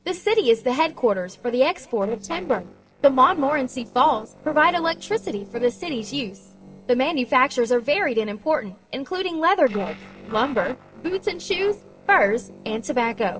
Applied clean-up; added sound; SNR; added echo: neural separator model SepFormer DNS4.